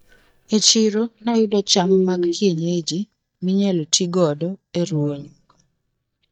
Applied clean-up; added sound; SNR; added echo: neural mask model DeepFilterNet 3.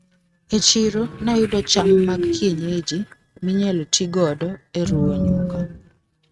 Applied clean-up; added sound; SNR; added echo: neural mask model RNNoise.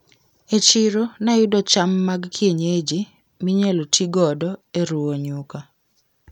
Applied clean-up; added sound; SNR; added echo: none; none; none; none.